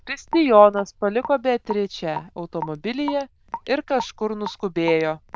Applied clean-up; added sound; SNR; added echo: neural diffusion model UNIVERSE++.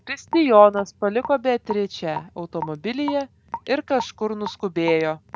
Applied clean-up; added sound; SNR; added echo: none; Raindrop / Drip; 15 dB; none.